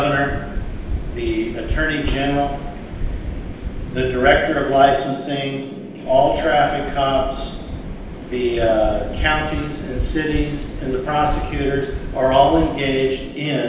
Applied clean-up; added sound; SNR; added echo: none; Waves, surf; 7 dB; reverberation time 1.1 s.